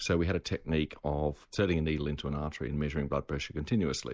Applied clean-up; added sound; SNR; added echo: none; none; none; none.